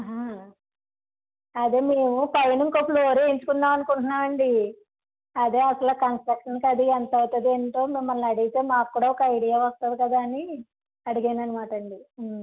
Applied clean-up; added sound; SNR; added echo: none; none; none; none.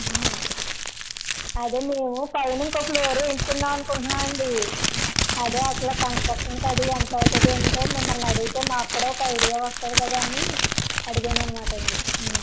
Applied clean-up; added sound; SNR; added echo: none; Crumpling, crinkling; -2 dB; none.